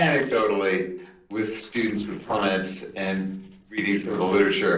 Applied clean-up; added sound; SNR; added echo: neural separator model SepFormer DNS4.